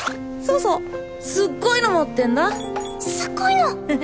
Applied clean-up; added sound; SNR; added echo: none; none; none; none.